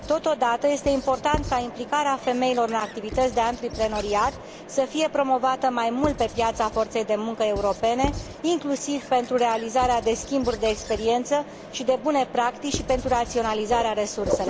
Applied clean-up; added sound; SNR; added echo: none; Squeak / Writing + Mechanisms; 11 dB; none.